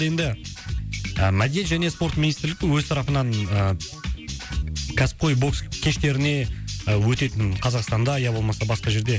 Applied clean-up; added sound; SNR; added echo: none; none; none; none.